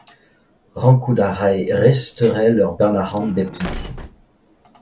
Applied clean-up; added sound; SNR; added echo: none; Slam; 13 dB; none.